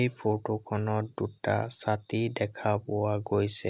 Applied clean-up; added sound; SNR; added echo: none; none; none; none.